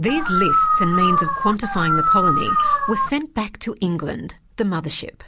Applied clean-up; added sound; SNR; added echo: none; Dog; -5 dB; none.